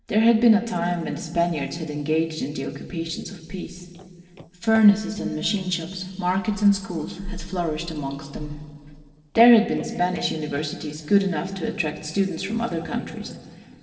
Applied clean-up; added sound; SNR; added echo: neural separator model SepFormer DNS4.